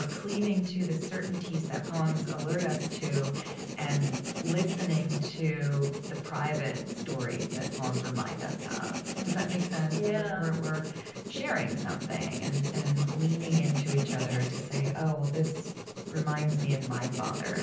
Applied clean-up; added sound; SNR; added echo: none; Writing; 6 dB; reverberation time 0.6 s.